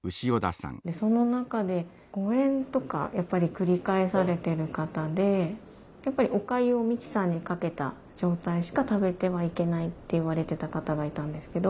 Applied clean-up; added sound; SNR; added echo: none; none; none; none.